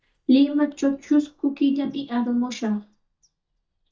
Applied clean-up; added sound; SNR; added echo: neural mask model DeepFilterNet 3.